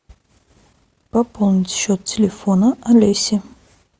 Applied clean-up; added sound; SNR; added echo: none; none; none; none.